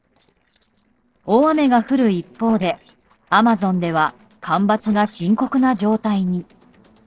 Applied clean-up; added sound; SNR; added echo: neural separator model SepFormer DNS4.